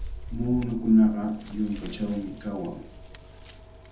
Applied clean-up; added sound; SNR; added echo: none; Scissors; 12 dB; reverberation time 0.7 s.